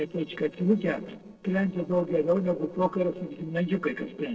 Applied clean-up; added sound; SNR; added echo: neural separator model SepFormer DNS4.